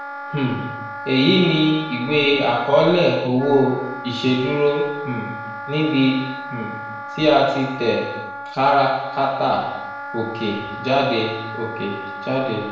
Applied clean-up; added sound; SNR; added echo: none; Wind instrument, woodwind instrument; 11 dB; reverberation time 0.9 s.